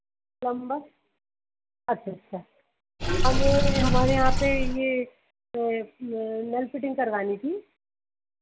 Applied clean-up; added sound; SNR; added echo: none; Sink (filling or washing) / Water; -1 dB; none.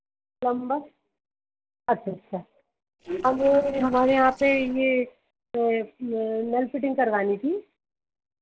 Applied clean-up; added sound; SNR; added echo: neural separator model SepFormer DNS4.